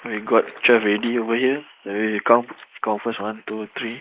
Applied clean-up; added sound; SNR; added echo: neural mask model Resemble Enhance denoiser.